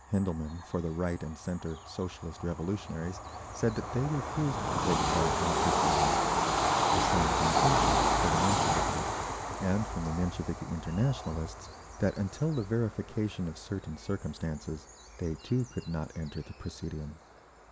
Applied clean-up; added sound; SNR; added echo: none; Train / Bird vocalization, bird call, bird song; -1 dB; none.